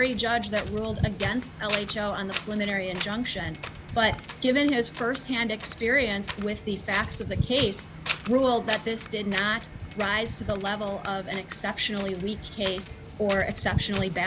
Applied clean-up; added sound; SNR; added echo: none; Wind; 8 dB; none.